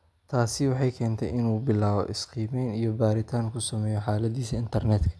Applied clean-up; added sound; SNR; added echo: none; none; none; none.